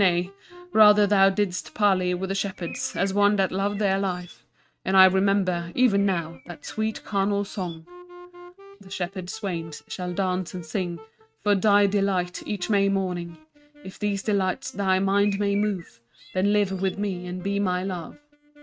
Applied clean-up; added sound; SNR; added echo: neural mask model RNNoise.